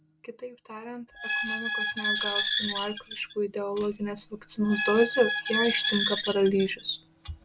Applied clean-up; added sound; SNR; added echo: none; Tambourine + Squeak; 2 dB; none.